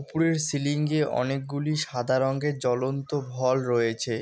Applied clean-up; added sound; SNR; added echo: none; none; none; none.